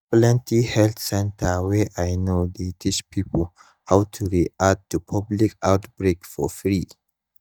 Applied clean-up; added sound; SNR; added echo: neural mask model DeepFilterNet 3.